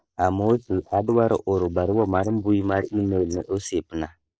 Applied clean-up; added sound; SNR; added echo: neural mask model Resemble Enhance denoiser.